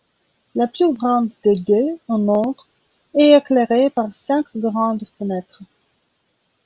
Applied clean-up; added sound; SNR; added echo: none; none; none; none.